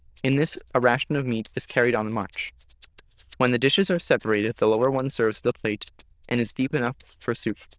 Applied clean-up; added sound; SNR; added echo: neural diffusion model UNIVERSE++.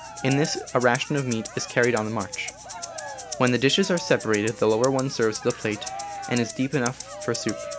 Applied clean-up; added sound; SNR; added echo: none; Rattle (instrument) + Cheering; 12 dB; none.